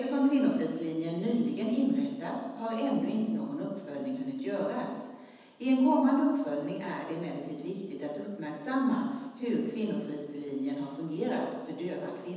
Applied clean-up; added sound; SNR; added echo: none; none; none; reverberation time 1.1 s.